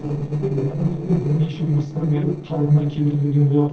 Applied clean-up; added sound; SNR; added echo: neural separator model SepFormer DNS4.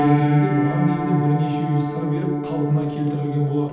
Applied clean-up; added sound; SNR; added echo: none; Piano; -2 dB; reverberation time 0.8 s.